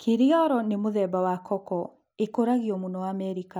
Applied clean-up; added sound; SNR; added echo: none; none; none; none.